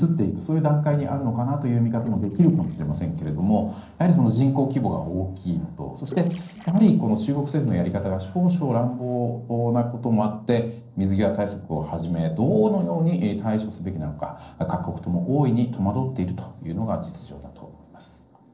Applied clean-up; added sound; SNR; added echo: neural separator model SepFormer DNS4.